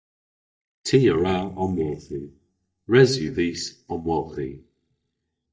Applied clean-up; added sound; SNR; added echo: neural mask model DeepFilterNet 3.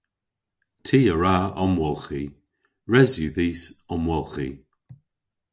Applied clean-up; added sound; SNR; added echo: none; none; none; none.